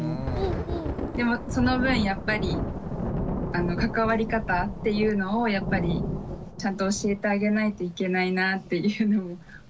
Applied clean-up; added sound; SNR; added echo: none; Thunder; 5 dB; none.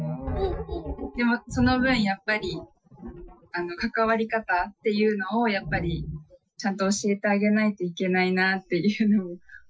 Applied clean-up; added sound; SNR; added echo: classical method Wiener filter.